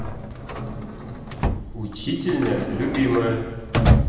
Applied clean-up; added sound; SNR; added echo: none; Drawer open or close; -2 dB; reverberation time 1.1 s.